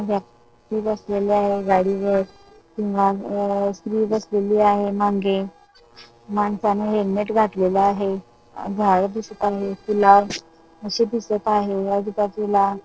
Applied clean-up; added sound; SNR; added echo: neural separator model SepFormer DNS4.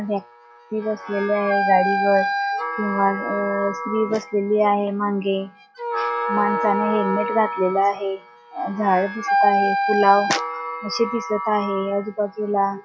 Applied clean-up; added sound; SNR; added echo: classical method log-MMSE.